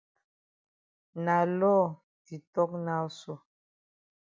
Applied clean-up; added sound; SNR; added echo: none; none; none; none.